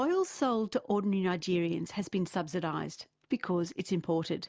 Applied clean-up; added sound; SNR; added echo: none; none; none; none.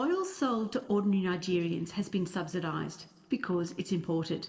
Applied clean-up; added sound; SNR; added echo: none; none; none; reverberation time 2.7 s.